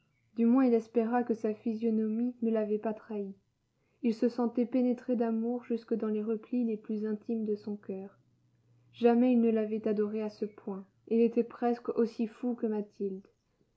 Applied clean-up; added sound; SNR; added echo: none; none; none; none.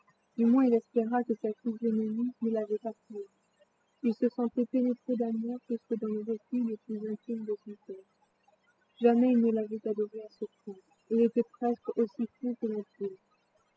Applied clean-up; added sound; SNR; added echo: classical method spectral subtraction.